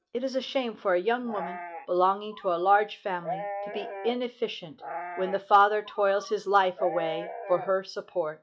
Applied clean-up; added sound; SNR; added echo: classical method log-MMSE.